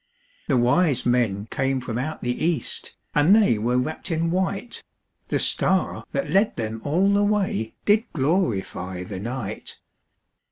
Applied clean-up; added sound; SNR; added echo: none; none; none; none.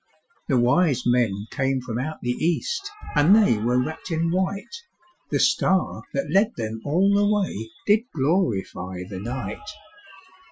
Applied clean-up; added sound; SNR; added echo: classical method Wiener filter.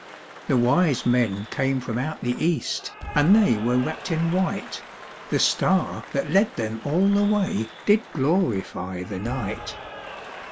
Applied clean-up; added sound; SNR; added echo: none; Applause / Cheering; 16 dB; none.